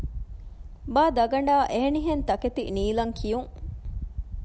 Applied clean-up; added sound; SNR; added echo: none; none; none; none.